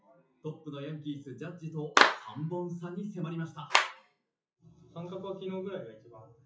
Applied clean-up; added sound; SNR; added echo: classical method WPE with log-MMSE.